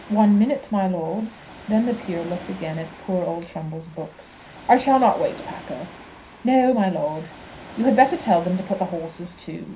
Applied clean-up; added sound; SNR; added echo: none; Ocean; 19 dB; reverberation time 0.3 s.